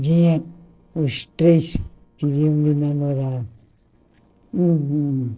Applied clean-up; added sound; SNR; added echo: neural separator model SepFormer DNS4.